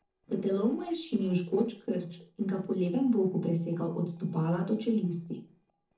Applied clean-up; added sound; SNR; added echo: neural separator model SepFormer DNS4.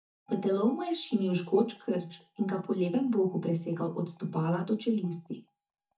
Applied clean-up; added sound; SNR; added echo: neural mask model DeepFilterNet 3.